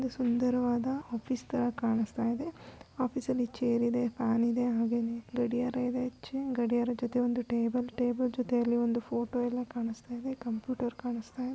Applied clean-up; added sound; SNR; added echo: none; none; none; none.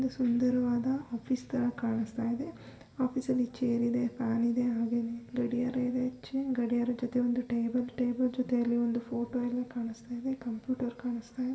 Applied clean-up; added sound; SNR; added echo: none; none; none; reverberation time 0.7 s.